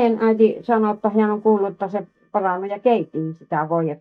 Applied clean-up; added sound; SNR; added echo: neural mask model DeepFilterNet 3.